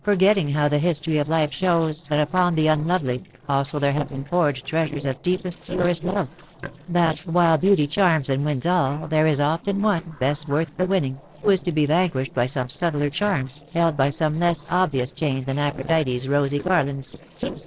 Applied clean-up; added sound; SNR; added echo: neural separator model SepFormer DNS4.